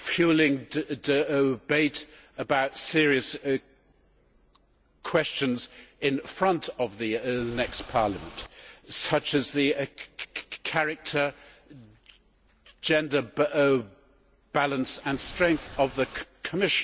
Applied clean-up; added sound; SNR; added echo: none; Boat, Water vehicle; 16 dB; none.